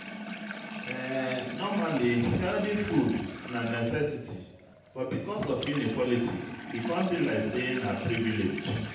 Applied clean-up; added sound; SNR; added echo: none; Sink (filling or washing) / Water tap, faucet; 10 dB; reverberation time 0.8 s.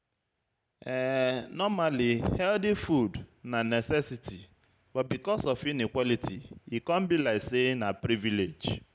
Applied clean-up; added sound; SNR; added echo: none; none; none; none.